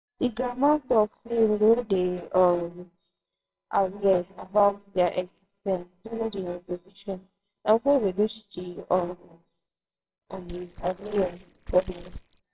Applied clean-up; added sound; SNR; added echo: neural separator model SepFormer WHAMR!.